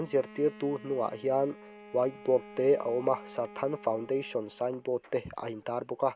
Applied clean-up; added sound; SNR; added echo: none; Bowed string instrument; 19 dB; none.